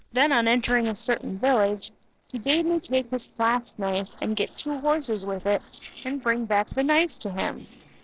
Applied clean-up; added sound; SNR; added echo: neural separator model SepFormer DNS4.